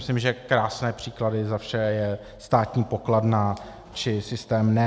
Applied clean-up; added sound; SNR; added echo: none; none; none; none.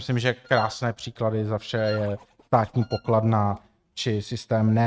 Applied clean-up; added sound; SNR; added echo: neural mask model RNNoise.